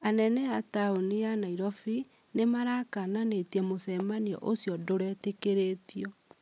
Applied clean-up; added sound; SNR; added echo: none; none; none; none.